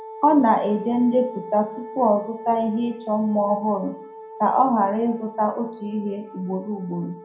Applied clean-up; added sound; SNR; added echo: none; Wind instrument, woodwind instrument; 15 dB; reverberation time 0.4 s.